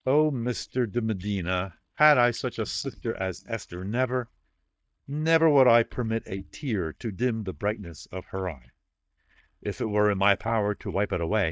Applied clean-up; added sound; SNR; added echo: neural mask model DeepFilterNet 3.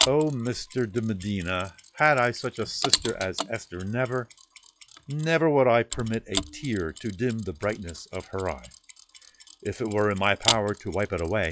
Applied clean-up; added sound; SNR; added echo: classical method log-MMSE.